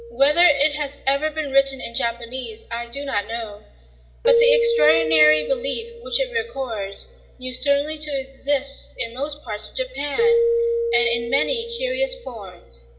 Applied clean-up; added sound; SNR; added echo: none; Keyboard (musical); 4 dB; reverberation time 1.4 s.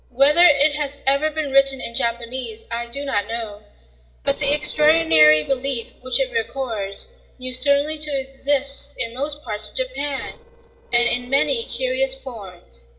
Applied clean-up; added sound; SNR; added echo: neural separator model SepFormer DNS4.